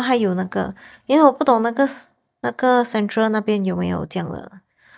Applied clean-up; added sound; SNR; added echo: neural mask model DeepFilterNet 3.